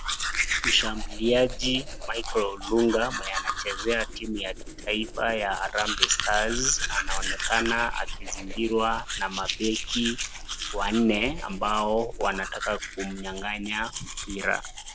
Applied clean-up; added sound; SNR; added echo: none; Domestic sounds, home sounds; 4 dB; none.